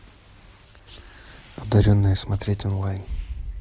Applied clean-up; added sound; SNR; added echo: none; none; none; none.